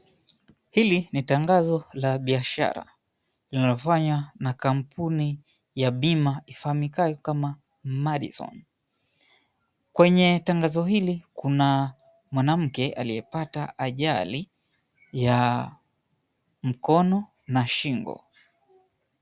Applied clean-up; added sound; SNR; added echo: none; none; none; none.